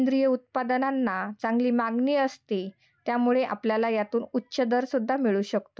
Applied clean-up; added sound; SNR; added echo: none; none; none; none.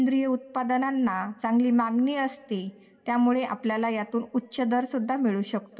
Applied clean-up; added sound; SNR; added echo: none; none; none; reverberation time 0.4 s.